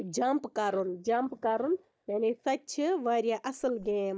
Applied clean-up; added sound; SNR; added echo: neural mask model DeepFilterNet 3.